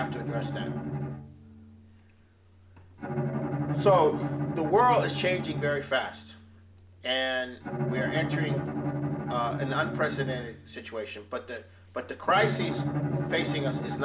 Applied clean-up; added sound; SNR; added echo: none; Bowed string instrument; 2 dB; none.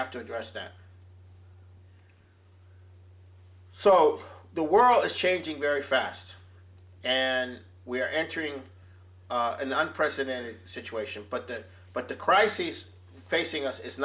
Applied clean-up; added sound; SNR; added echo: none; none; none; none.